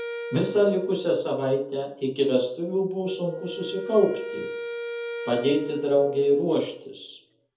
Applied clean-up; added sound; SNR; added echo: none; Wind instrument, woodwind instrument; 11 dB; reverberation time 0.5 s.